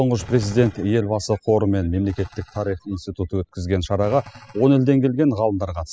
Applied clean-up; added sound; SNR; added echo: classical method spectral subtraction.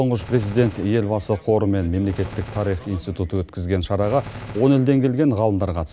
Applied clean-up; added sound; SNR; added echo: none; Gunshot, gunfire; 18 dB; none.